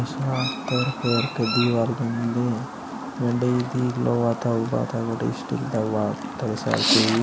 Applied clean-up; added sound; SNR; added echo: none; Chirp, tweet; 5 dB; none.